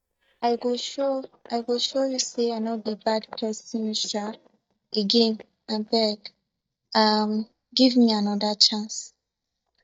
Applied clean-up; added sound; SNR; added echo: neural mask model DeepFilterNet 3.